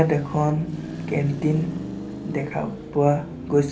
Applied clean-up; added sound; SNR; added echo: none; Car passing by / Traffic noise, roadway noise / Engine; 9 dB; reverberation time 0.3 s.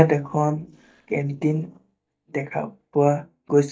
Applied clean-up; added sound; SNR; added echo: neural mask model DeepFilterNet 3.